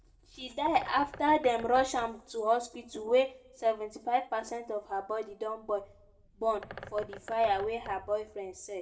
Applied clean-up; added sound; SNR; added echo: none; Bird; 20 dB; reverberation time 0.3 s.